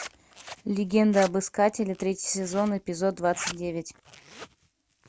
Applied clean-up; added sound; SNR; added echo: none; Zipper (clothing); 16 dB; none.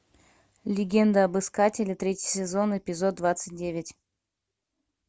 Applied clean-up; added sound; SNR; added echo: none; none; none; none.